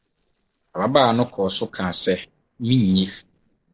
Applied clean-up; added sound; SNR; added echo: neural separator model SepFormer DNS4.